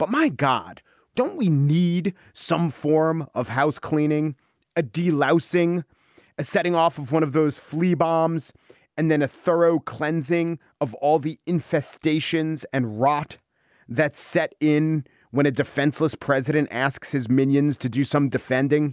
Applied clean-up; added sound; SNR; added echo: none; none; none; none.